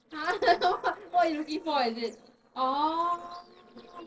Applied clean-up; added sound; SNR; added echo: neural separator model SepFormer DNS4.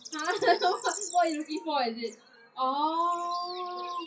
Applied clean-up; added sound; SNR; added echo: classical method WPE with log-MMSE.